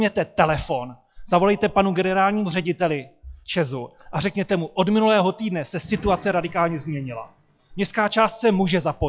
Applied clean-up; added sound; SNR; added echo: classical method log-MMSE.